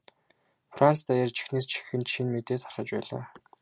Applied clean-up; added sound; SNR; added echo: none; none; none; none.